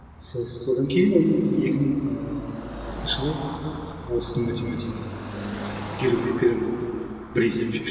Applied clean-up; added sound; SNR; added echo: none; Car passing by / Traffic noise, roadway noise; 11 dB; reverberation time 2.6 s.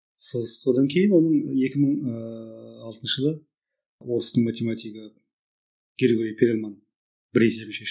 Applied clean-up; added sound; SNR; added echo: none; none; none; none.